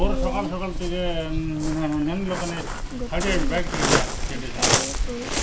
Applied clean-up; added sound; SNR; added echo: none; Waves, surf; -3 dB; none.